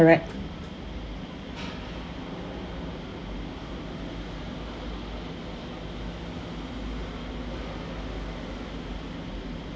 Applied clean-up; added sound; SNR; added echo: none; none; none; none.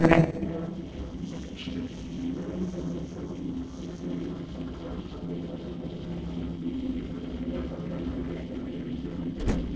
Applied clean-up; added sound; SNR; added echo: neural separator model SepFormer DNS4.